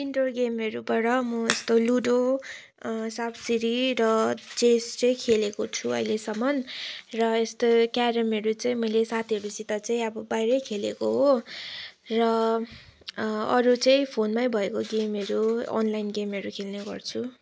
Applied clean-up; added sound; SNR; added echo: none; Crack; 8 dB; none.